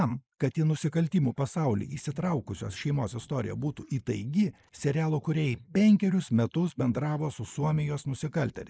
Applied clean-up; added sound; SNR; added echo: neural mask model Resemble Enhance denoiser.